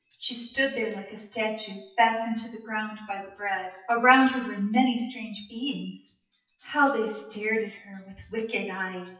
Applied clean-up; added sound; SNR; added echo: classical method WPE with log-MMSE.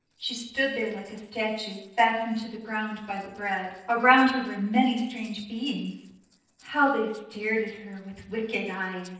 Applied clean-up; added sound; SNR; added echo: neural separator model SepFormer DNS4.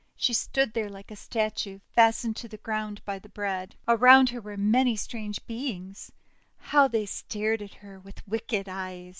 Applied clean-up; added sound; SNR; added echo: none; none; none; none.